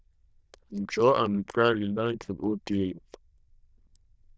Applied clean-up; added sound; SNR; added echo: neural diffusion model UNIVERSE++.